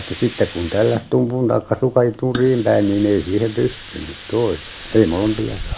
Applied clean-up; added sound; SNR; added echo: none; Hiss; 15 dB; none.